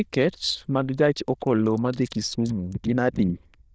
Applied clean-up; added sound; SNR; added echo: neural diffusion model UNIVERSE++.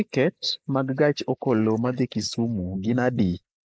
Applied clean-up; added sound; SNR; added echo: neural mask model Resemble Enhance denoiser.